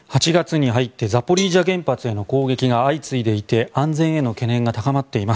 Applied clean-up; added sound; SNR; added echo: none; Cowbell; 18 dB; none.